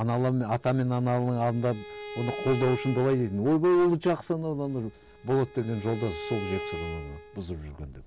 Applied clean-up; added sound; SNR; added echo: none; Bowed string instrument; 13 dB; none.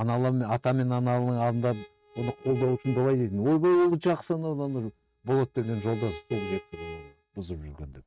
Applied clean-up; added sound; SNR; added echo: neural mask model RNNoise.